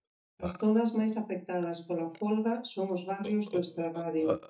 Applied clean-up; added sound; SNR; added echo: neural mask model DeepFilterNet 3.